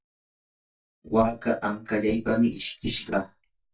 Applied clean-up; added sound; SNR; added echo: neural mask model DeepFilterNet 3.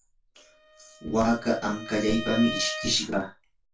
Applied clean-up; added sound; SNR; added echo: none; Bowed string instrument; 11 dB; reverberation time 0.2 s.